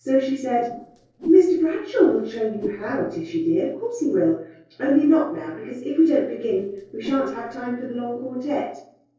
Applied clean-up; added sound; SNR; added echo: neural separator model SepFormer DNS4.